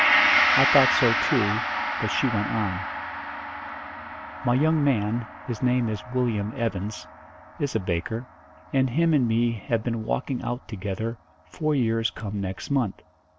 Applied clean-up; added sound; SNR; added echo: none; Gong; 3 dB; none.